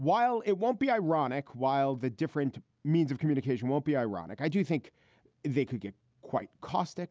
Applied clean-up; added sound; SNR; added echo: none; none; none; none.